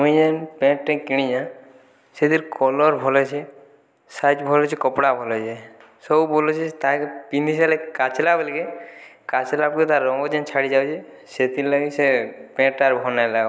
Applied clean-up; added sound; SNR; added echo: none; none; none; none.